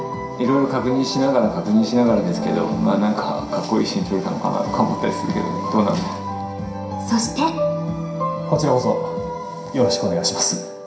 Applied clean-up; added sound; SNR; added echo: none; none; none; reverberation time 0.5 s.